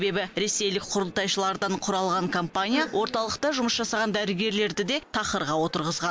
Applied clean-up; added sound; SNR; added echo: none; none; none; none.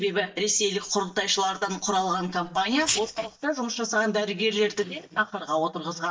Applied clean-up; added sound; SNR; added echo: neural mask model DeepFilterNet 3.